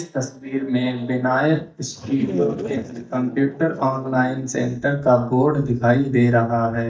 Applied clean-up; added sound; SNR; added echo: neural mask model DeepFilterNet 3.